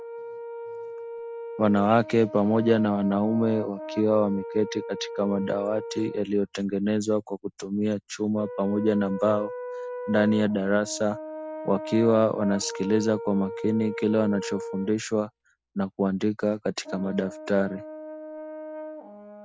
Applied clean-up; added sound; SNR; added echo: none; Brass instrument; 12 dB; none.